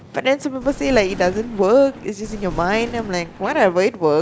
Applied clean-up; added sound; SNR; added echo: none; Thunder; 15 dB; none.